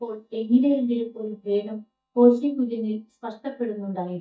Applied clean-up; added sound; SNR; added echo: neural mask model DeepFilterNet 3.